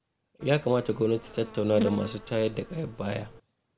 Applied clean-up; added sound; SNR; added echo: none; Insect; 10 dB; none.